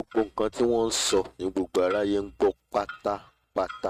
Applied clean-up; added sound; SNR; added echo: neural mask model RNNoise.